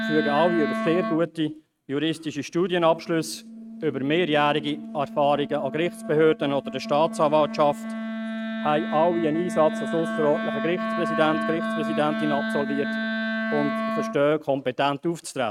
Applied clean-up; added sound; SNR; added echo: neural mask model RNNoise.